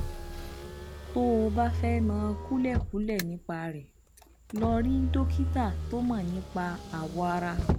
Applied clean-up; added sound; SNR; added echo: none; Motor vehicle (road); 2 dB; none.